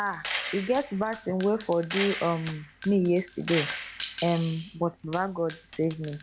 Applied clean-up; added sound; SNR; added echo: none; Gunshot, gunfire; 5 dB; none.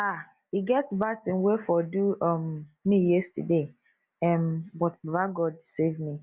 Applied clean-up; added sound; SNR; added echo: none; none; none; none.